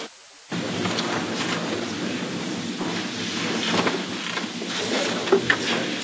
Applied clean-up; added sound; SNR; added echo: none; none; none; none.